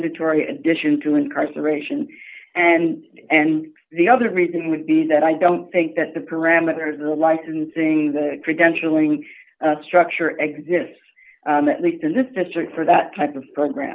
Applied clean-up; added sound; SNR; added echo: none; none; none; none.